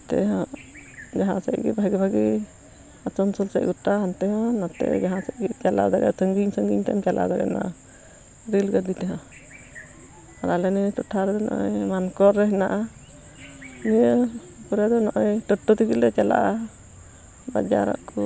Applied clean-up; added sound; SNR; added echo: none; none; none; none.